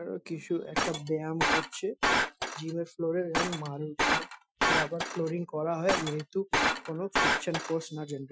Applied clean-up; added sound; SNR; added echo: classical method Wiener filter.